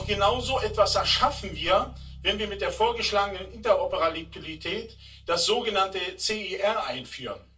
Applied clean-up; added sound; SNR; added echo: none; Bass guitar; 15 dB; reverberation time 0.2 s.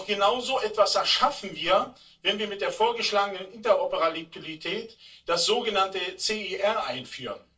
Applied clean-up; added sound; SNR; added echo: neural separator model SepFormer DNS4.